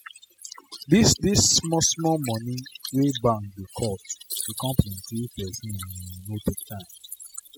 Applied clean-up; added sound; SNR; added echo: classical method spectral subtraction.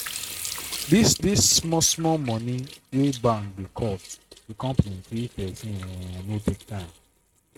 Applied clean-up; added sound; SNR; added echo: neural mask model RNNoise.